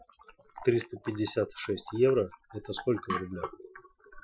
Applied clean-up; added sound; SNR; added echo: classical method Wiener filter.